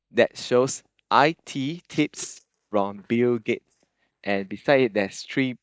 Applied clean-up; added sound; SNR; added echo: neural mask model DeepFilterNet 3.